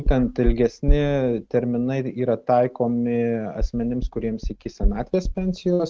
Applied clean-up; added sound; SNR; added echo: neural mask model RNNoise.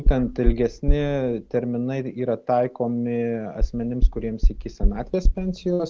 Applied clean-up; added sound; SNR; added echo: none; Knock; -1 dB; none.